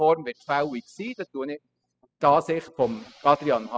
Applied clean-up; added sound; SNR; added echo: classical method spectral subtraction.